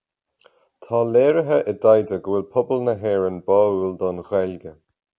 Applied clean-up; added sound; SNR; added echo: none; none; none; none.